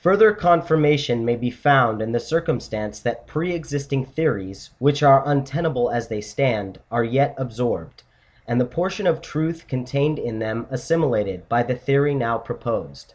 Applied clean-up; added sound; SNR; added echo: none; none; none; none.